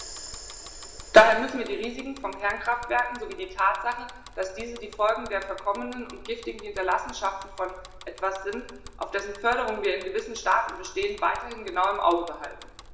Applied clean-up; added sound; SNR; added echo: none; Bicycle; 18 dB; reverberation time 1.1 s.